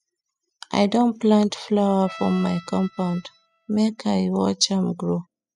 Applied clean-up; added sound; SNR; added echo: classical method spectral subtraction.